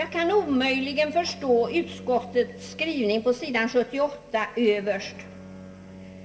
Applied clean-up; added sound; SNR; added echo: none; Bowed string instrument; 18 dB; reverberation time 0.7 s.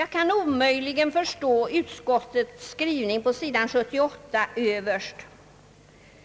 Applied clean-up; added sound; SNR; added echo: none; none; none; none.